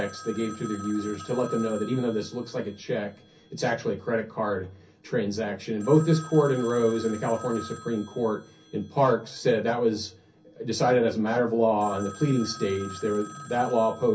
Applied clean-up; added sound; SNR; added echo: none; Telephone; 18 dB; reverberation time 0.3 s.